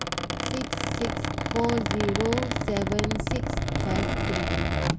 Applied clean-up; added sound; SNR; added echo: none; Squeak; -4 dB; none.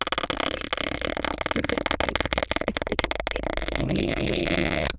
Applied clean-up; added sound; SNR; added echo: neural diffusion model UNIVERSE++.